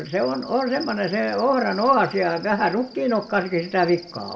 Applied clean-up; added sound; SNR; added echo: none; Cricket; 19 dB; reverberation time 1.9 s.